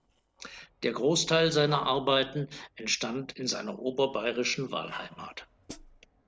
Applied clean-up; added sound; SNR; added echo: neural separator model SepFormer DNS4.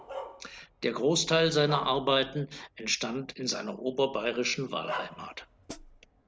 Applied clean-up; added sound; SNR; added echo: none; Bark + Hi-hat; 15 dB; none.